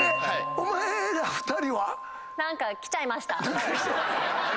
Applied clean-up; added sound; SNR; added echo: none; Wind chime; 6 dB; none.